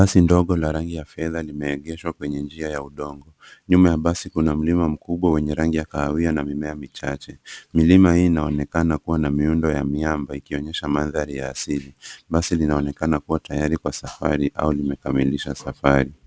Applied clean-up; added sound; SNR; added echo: none; none; none; none.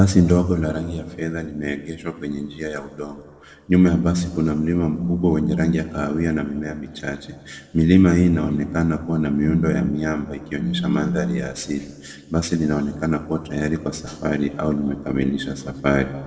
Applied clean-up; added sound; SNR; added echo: neural separator model SepFormer DNS4.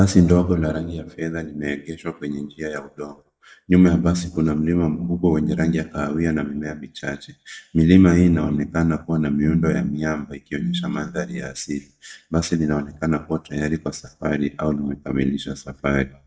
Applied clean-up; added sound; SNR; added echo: neural mask model DeepFilterNet 3.